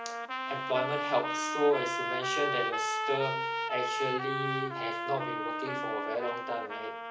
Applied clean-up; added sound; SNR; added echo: none; Trumpet; 0 dB; reverberation time 0.4 s.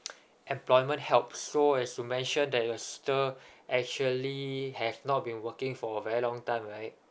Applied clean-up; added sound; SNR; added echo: none; none; none; none.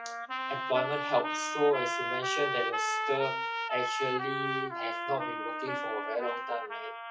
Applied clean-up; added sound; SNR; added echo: classical method WPE with log-MMSE.